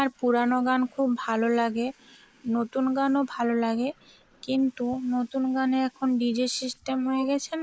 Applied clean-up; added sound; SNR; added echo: neural mask model Resemble Enhance denoiser.